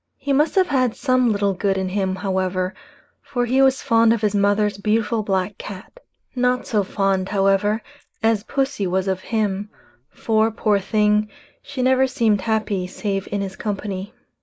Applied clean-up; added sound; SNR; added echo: neural mask model Resemble Enhance denoiser.